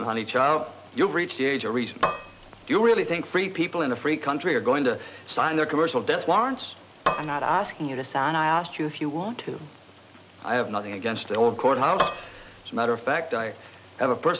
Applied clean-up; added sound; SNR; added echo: none; Cutlery, silverware / Dishes, pots, and pans; -1 dB; none.